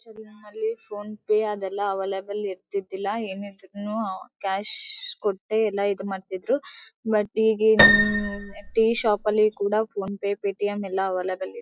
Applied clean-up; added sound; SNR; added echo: classical method log-MMSE.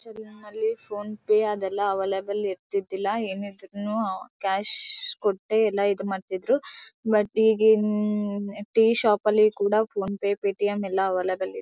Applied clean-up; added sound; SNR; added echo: none; none; none; none.